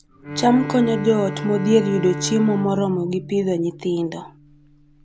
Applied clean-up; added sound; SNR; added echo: none; Bowed string instrument; 10 dB; none.